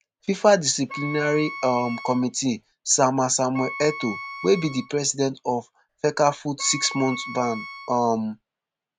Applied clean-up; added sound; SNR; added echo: none; Wind instrument, woodwind instrument; 13 dB; none.